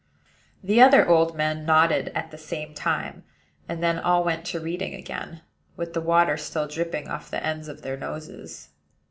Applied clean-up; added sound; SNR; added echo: none; none; none; none.